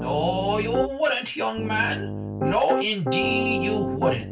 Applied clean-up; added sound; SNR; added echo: none; Piano; 2 dB; reverberation time 0.2 s.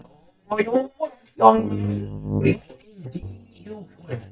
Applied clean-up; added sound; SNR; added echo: neural mask model DeepFilterNet 3.